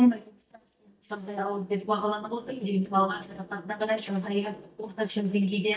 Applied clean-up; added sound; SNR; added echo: neural mask model DeepFilterNet 3.